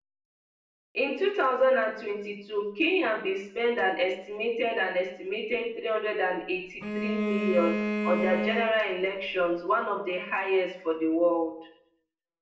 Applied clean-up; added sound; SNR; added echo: none; Bowed string instrument; 3 dB; reverberation time 0.6 s.